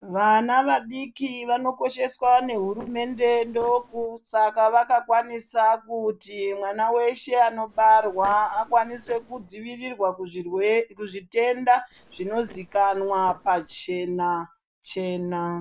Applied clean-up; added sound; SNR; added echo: neural separator model SepFormer DNS4.